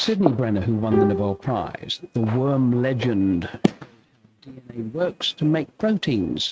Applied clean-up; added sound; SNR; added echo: neural mask model RNNoise.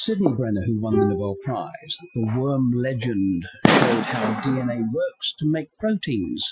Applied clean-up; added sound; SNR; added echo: classical method Wiener filter.